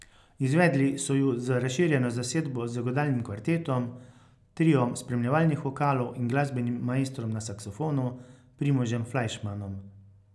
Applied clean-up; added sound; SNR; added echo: none; none; none; none.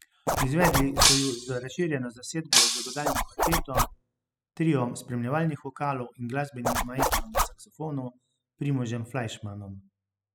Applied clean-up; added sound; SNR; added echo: classical method spectral subtraction.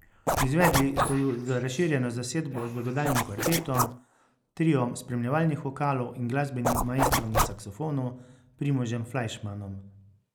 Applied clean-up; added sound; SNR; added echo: neural mask model Resemble Enhance denoiser.